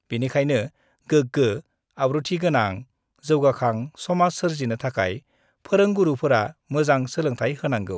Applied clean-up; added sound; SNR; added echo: none; none; none; none.